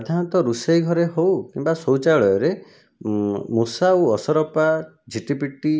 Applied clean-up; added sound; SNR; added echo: none; none; none; none.